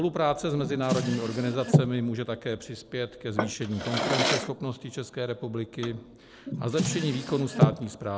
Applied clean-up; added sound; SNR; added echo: none; Drawer open or close; 1 dB; none.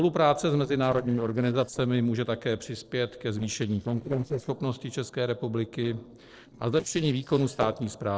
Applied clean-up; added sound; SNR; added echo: neural separator model SepFormer DNS4.